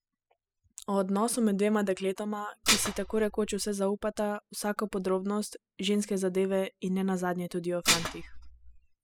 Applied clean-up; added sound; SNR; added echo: classical method spectral subtraction.